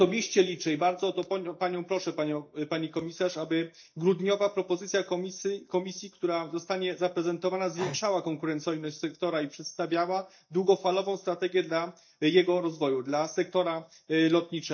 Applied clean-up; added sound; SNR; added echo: neural mask model DeepFilterNet 3.